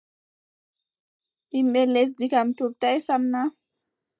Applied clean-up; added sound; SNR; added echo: neural mask model DeepFilterNet 3.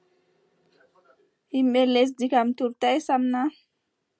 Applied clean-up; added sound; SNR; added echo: none; none; none; none.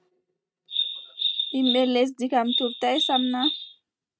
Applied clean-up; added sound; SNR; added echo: neural mask model RNNoise.